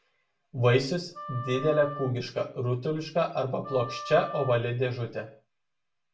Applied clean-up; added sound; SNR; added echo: none; Wind instrument, woodwind instrument; 13 dB; reverberation time 0.3 s.